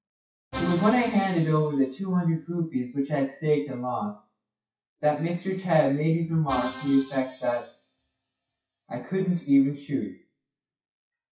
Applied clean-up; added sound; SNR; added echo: classical method WPE with log-MMSE.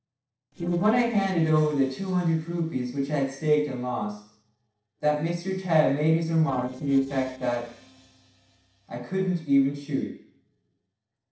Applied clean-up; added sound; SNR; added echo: neural separator model SepFormer DNS4.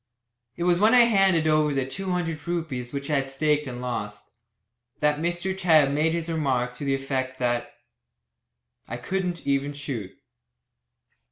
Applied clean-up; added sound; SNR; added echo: none; none; none; none.